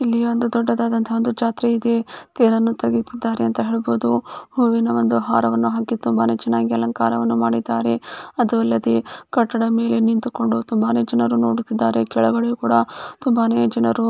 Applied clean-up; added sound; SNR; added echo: none; none; none; none.